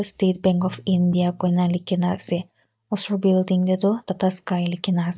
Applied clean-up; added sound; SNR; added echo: neural mask model DeepFilterNet 3.